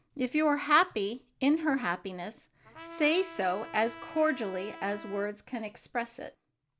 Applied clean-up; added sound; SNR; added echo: none; Trumpet; 16 dB; none.